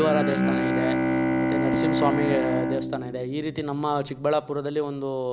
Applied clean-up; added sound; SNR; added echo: none; Bowed string instrument; -1 dB; none.